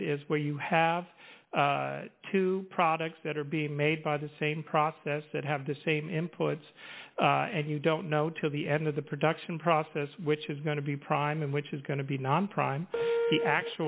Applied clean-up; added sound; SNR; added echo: none; none; none; none.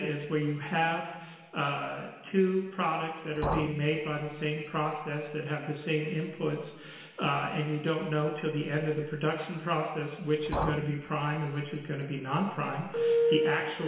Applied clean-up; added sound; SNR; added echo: none; Liquid; 8 dB; reverberation time 1.5 s.